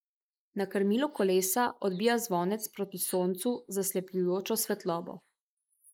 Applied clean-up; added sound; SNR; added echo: neural mask model Resemble Enhance denoiser.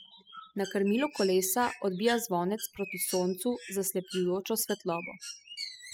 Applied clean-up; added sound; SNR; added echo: classical method spectral subtraction.